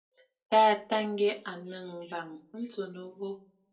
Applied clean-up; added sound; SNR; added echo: none; none; none; reverberation time 0.2 s.